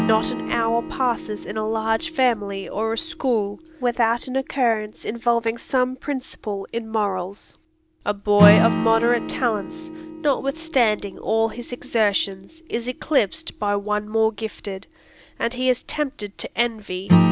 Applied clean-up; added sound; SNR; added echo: none; Acoustic guitar / Strum; 5 dB; none.